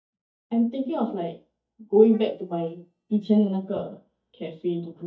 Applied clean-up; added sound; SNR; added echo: neural mask model DeepFilterNet 3.